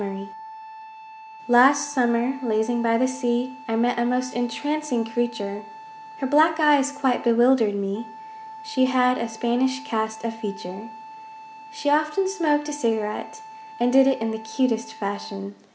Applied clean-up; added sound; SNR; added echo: none; Wind instrument, woodwind instrument; 17 dB; none.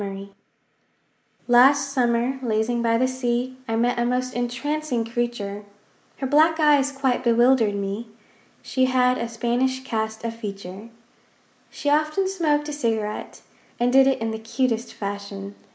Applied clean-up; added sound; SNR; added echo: neural mask model Resemble Enhance denoiser.